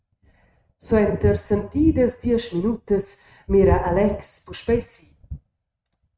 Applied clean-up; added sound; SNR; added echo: neural mask model RNNoise.